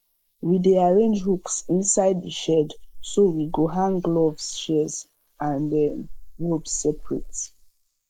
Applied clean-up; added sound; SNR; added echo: neural mask model Resemble Enhance denoiser.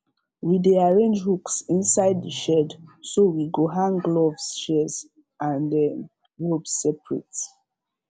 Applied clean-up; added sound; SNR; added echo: none; none; none; none.